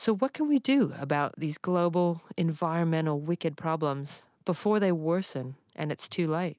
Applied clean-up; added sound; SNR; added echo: none; none; none; none.